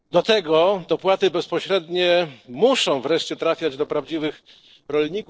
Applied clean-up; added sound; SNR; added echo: neural separator model SepFormer DNS4.